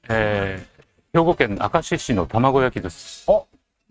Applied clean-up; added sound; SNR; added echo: neural mask model RNNoise.